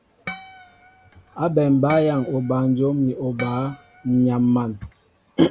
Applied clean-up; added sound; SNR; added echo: none; Harp; 18 dB; none.